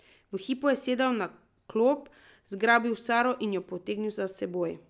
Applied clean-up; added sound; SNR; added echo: none; none; none; none.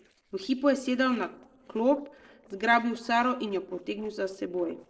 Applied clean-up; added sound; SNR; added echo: neural separator model SepFormer DNS4.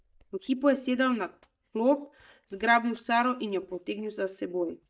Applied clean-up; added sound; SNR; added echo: neural mask model DeepFilterNet 3.